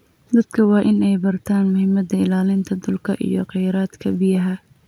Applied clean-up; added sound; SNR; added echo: none; none; none; none.